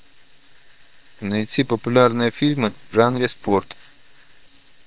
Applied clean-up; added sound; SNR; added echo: neural separator model SepFormer WHAM!.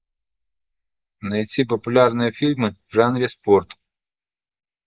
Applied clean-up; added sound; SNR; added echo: neural mask model Resemble Enhance denoiser.